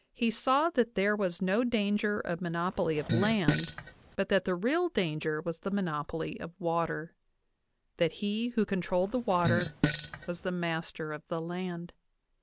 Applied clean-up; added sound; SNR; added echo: none; Fart; 2 dB; none.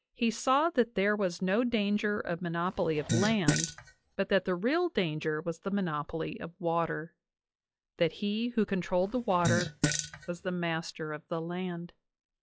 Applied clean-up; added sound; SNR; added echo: classical method log-MMSE.